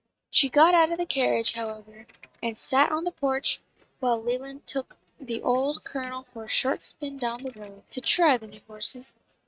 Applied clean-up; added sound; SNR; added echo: neural mask model RNNoise.